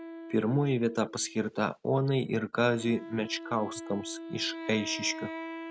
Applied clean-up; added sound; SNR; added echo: none; Wind instrument, woodwind instrument; 12 dB; none.